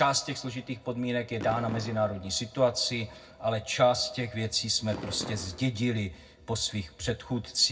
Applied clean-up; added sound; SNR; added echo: none; Fireworks; 13 dB; reverberation time 0.4 s.